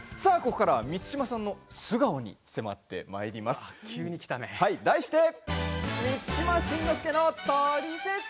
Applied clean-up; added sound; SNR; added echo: none; none; none; none.